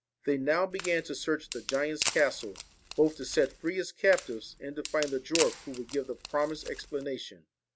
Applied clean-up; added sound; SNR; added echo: none; Wood; 9 dB; none.